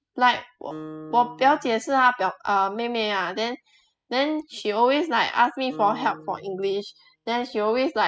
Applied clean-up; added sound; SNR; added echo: classical method spectral subtraction.